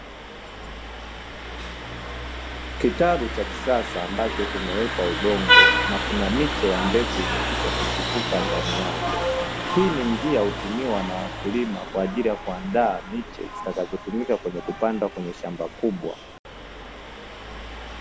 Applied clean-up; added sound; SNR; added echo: none; Vehicle horn, car horn, honking; 0 dB; none.